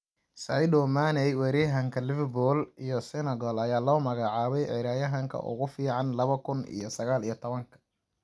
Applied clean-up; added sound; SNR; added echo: none; none; none; none.